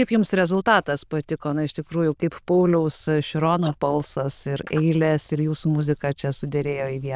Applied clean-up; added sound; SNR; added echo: neural diffusion model UNIVERSE++.